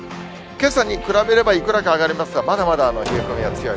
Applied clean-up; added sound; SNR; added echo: none; Slam; 14 dB; none.